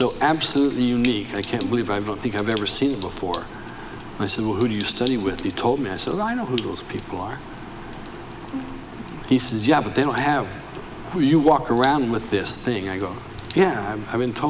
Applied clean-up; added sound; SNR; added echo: none; Sink (filling or washing) + Bowed string instrument; 12 dB; none.